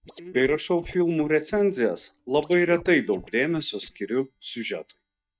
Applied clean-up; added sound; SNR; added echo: neural mask model DeepFilterNet 3.